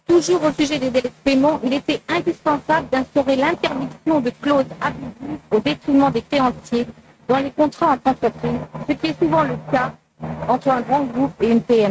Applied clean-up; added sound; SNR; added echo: neural mask model RNNoise.